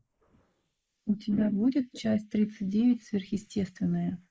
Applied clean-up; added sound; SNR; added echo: neural mask model Resemble Enhance denoiser.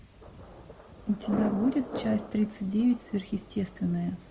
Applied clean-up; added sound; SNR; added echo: none; Thunder; 10 dB; none.